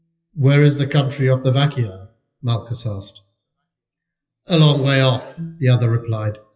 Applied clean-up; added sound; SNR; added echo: classical method WPE with log-MMSE.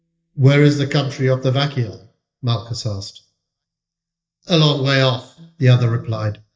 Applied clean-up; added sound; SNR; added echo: neural mask model DeepFilterNet 3.